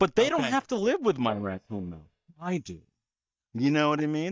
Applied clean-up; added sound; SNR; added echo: neural mask model DeepFilterNet 3.